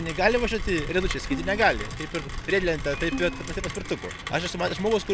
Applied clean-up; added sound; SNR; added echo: none; Bowed string instrument + Rain; 11 dB; none.